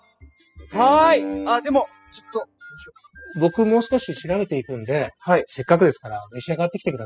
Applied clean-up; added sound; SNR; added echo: classical method spectral subtraction.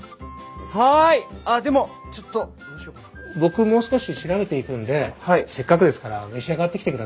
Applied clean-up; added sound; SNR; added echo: none; none; none; none.